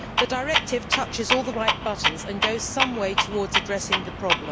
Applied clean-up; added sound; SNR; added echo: none; Clock; -2 dB; none.